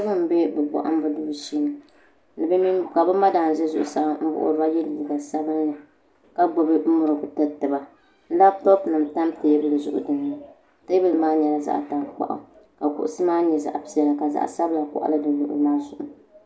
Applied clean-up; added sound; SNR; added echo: none; none; none; none.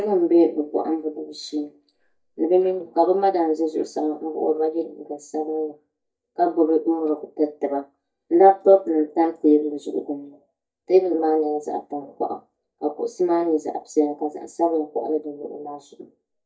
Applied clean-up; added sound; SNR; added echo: neural mask model DeepFilterNet 3.